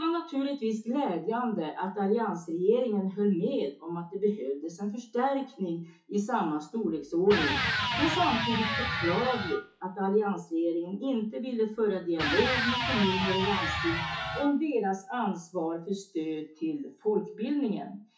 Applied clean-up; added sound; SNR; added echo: classical method WPE with log-MMSE.